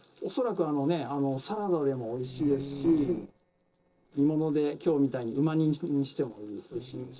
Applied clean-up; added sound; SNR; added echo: neural separator model SepFormer DNS4.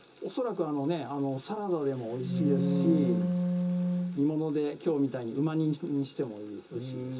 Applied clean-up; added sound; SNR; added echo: none; Wind instrument, woodwind instrument; 0 dB; reverberation time 0.2 s.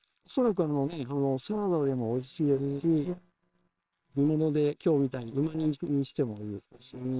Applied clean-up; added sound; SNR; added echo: neural separator model SepFormer WHAMR!.